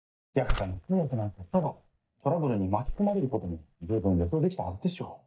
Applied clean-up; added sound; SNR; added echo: neural mask model DeepFilterNet 3.